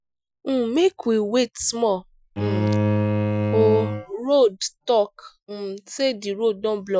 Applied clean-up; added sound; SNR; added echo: classical method Wiener filter.